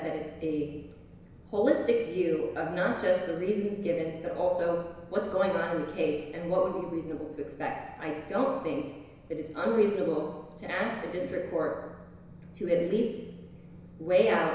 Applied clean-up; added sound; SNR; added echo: none; none; none; reverberation time 1.0 s.